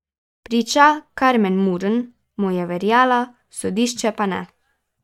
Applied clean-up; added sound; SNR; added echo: neural mask model DeepFilterNet 3.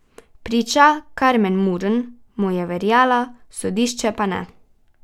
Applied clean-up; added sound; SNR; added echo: none; none; none; none.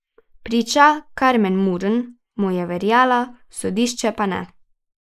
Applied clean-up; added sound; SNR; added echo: neural mask model Resemble Enhance denoiser.